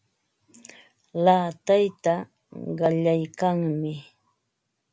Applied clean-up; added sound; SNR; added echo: none; none; none; none.